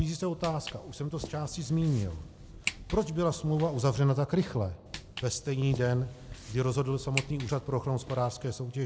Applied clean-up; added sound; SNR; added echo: none; Walk, footsteps; 13 dB; none.